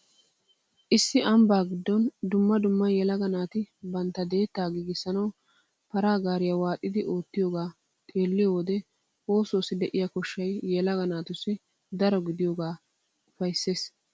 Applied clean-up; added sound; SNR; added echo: none; none; none; none.